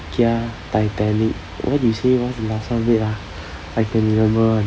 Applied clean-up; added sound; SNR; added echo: none; none; none; none.